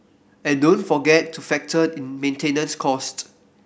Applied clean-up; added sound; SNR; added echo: none; none; none; none.